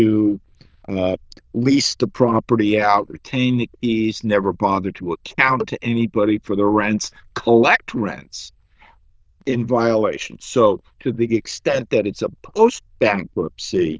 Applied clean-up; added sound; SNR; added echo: neural diffusion model UNIVERSE++.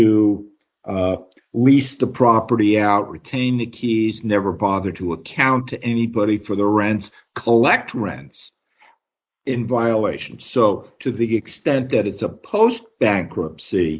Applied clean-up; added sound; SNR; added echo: neural mask model Resemble Enhance denoiser.